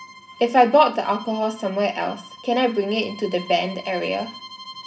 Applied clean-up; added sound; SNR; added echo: none; Bowed string instrument; 19 dB; reverberation time 0.4 s.